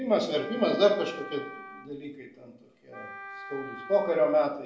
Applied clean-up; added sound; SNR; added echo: none; Wind instrument, woodwind instrument; 15 dB; reverberation time 0.5 s.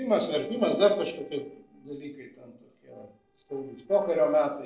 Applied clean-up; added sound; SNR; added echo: neural separator model SepFormer DNS4.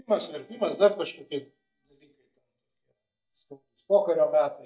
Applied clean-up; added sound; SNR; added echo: neural mask model DeepFilterNet 3.